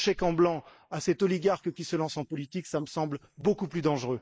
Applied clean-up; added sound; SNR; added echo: neural mask model Resemble Enhance denoiser.